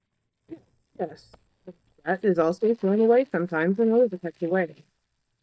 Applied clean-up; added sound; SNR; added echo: neural mask model DeepFilterNet 3.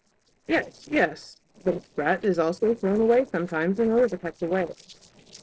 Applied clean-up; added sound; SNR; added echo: neural separator model SepFormer DNS4.